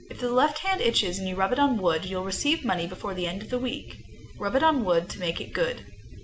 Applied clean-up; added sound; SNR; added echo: none; none; none; none.